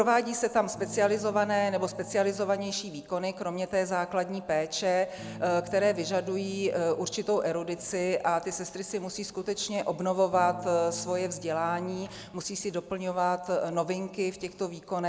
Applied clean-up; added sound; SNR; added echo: none; Electric guitar / Strum; 16 dB; none.